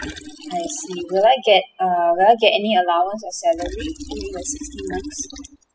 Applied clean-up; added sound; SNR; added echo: classical method spectral subtraction.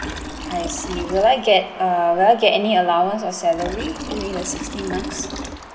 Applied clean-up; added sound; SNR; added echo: none; Liquid; 12 dB; none.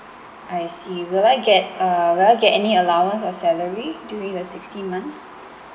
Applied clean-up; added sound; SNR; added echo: none; none; none; none.